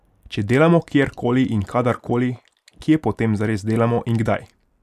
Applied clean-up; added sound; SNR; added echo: neural mask model Resemble Enhance denoiser.